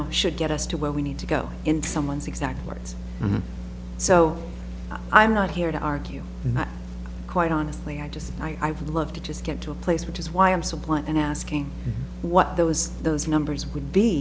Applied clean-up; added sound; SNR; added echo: none; none; none; none.